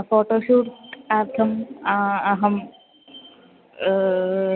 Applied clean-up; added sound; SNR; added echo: none; none; none; none.